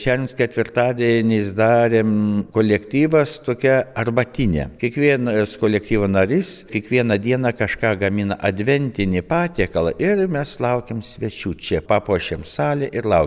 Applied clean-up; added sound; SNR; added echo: none; none; none; none.